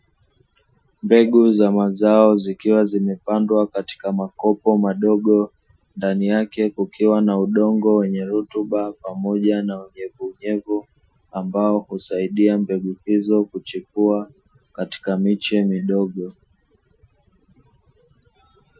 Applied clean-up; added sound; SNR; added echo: classical method Wiener filter.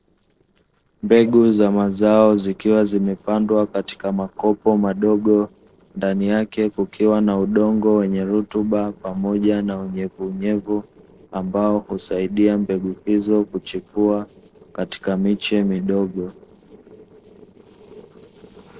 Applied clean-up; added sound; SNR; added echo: neural separator model SepFormer DNS4.